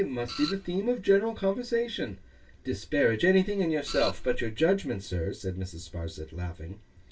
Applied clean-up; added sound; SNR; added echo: none; Printer; 10 dB; reverberation time 0.1 s.